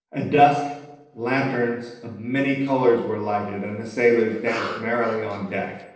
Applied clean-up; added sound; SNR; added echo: neural separator model SepFormer DNS4.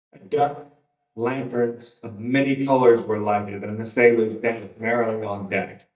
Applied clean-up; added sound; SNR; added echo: neural mask model DeepFilterNet 3.